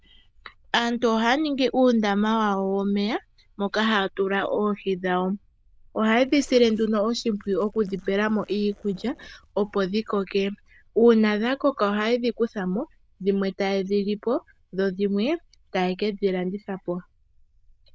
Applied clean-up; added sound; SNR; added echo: neural diffusion model UNIVERSE++.